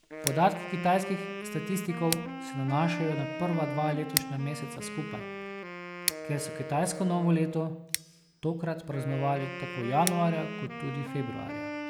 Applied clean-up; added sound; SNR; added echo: none; Scissors + Wind instrument, woodwind instrument; 6 dB; none.